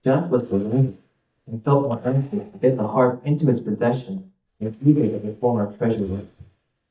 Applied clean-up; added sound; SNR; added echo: neural mask model DeepFilterNet 3.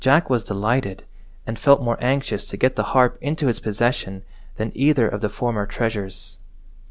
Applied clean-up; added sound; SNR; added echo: none; none; none; none.